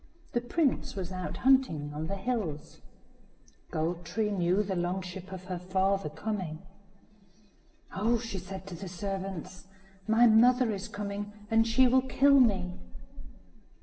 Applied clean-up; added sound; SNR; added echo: none; none; none; reverberation time 1.3 s.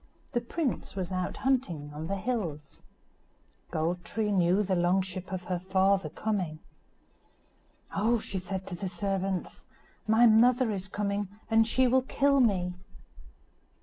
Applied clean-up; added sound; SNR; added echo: none; none; none; none.